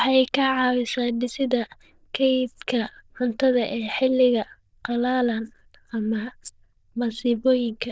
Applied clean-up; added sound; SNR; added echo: neural diffusion model UNIVERSE++.